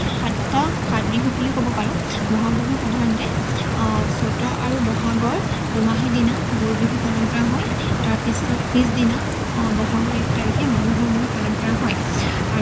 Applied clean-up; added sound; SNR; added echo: none; Stream; -1 dB; reverberation time 0.3 s.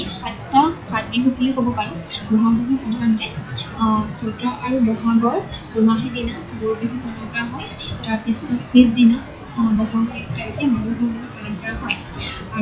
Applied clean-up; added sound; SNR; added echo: classical method WPE with log-MMSE.